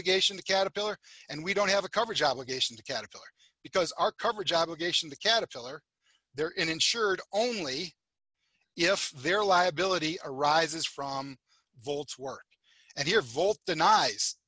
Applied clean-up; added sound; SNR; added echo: none; none; none; none.